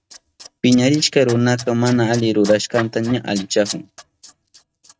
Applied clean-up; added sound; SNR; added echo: neural mask model RNNoise.